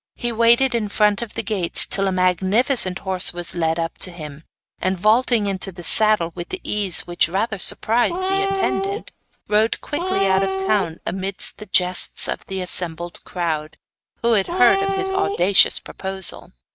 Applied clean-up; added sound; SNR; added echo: neural mask model RNNoise.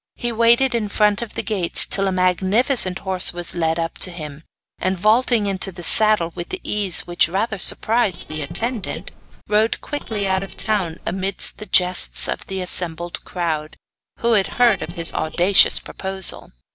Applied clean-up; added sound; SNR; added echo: neural separator model SepFormer DNS4.